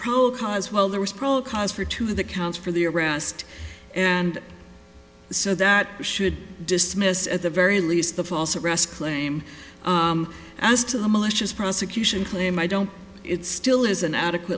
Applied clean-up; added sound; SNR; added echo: none; none; none; none.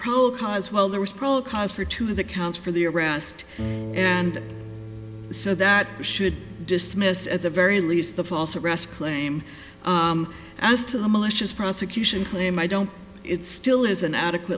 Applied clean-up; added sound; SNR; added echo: none; Harp; 17 dB; none.